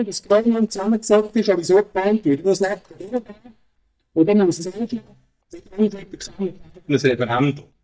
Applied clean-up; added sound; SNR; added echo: neural mask model DeepFilterNet 3.